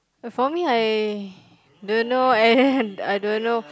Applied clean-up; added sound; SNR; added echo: none; none; none; none.